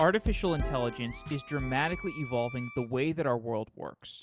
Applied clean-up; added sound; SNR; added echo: none; Wind instrument, woodwind instrument; 16 dB; none.